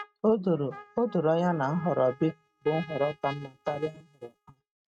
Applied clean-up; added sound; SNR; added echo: neural mask model RNNoise.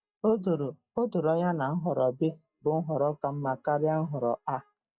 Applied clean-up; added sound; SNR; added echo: neural mask model DeepFilterNet 3.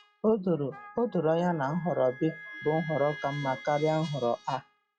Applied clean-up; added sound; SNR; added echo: classical method log-MMSE.